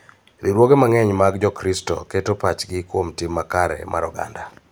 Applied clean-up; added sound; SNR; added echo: none; none; none; none.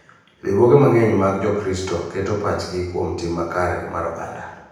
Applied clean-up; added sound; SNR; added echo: none; none; none; reverberation time 0.9 s.